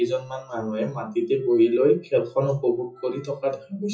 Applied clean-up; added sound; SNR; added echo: classical method WPE with log-MMSE.